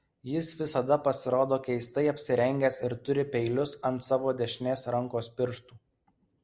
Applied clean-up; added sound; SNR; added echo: none; none; none; none.